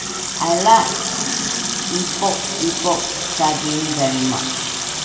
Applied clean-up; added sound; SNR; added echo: none; Sink (filling or washing) / Water tap, faucet; 2 dB; reverberation time 2.2 s.